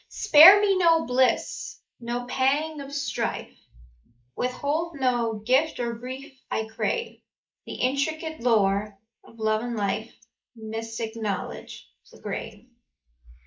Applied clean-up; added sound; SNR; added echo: neural mask model Resemble Enhance denoiser.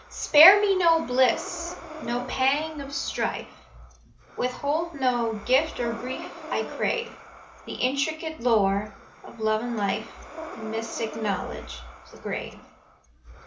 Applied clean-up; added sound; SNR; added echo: none; Breathing; 15 dB; none.